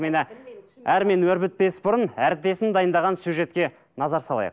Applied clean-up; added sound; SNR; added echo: none; none; none; none.